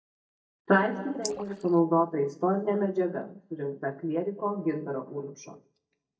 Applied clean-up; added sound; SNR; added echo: neural mask model DeepFilterNet 3.